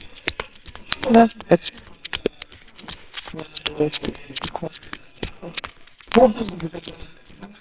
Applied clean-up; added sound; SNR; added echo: neural separator model SepFormer WHAMR!.